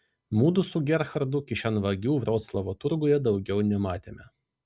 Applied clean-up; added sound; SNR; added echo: none; none; none; none.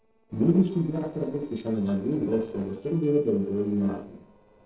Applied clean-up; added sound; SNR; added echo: neural separator model SepFormer DNS4.